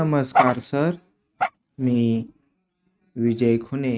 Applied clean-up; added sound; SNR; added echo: neural mask model RNNoise.